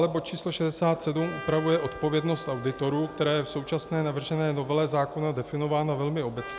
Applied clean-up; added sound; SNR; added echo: none; Trumpet; 17 dB; none.